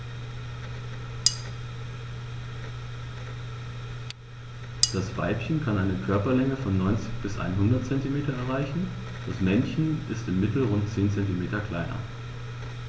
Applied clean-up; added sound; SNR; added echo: none; Cutlery, silverware; 1 dB; none.